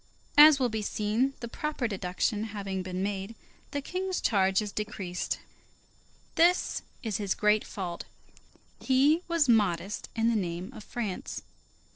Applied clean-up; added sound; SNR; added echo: neural separator model SepFormer DNS4.